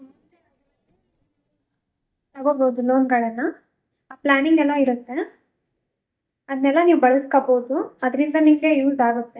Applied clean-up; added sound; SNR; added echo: neural mask model DeepFilterNet 3.